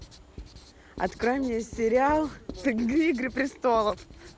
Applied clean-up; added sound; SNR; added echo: none; Writing; 17 dB; none.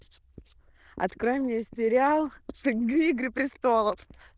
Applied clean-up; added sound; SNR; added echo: neural diffusion model UNIVERSE++.